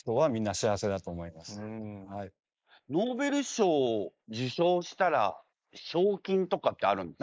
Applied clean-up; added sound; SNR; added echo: neural mask model Resemble Enhance denoiser.